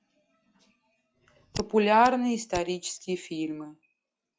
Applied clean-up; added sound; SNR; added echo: classical method log-MMSE.